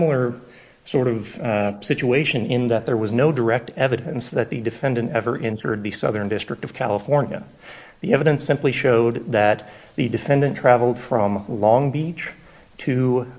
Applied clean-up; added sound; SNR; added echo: neural mask model Resemble Enhance denoiser.